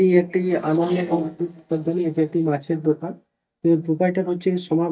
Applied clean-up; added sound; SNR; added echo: neural mask model DeepFilterNet 3.